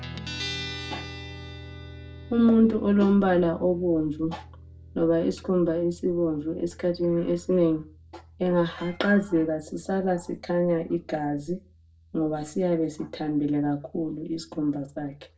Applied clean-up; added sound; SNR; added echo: none; Guitar; 17 dB; reverberation time 0.2 s.